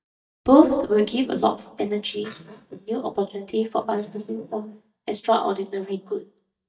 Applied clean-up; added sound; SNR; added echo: neural mask model DeepFilterNet 3.